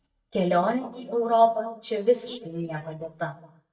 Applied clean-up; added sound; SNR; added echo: neural mask model DeepFilterNet 3.